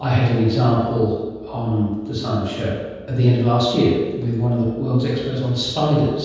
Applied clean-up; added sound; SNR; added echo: none; none; none; reverberation time 1.2 s.